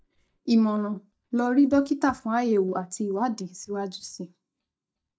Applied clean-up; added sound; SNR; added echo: neural mask model DeepFilterNet 3.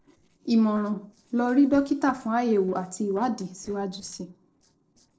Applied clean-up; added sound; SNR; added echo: neural separator model SepFormer DNS4.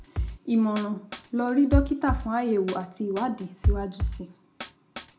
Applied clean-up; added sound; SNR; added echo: none; Drum kit; 3 dB; reverberation time 0.3 s.